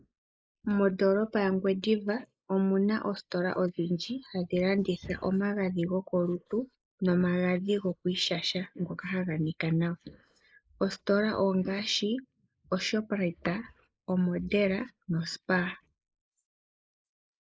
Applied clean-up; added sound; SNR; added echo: neural mask model Resemble Enhance denoiser.